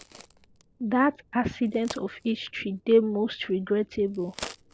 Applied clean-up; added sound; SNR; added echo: none; Crack; 19 dB; none.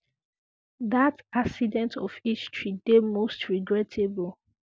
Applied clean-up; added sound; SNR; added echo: none; none; none; none.